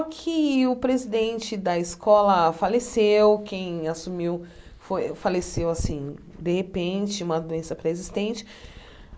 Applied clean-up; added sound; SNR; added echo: none; none; none; none.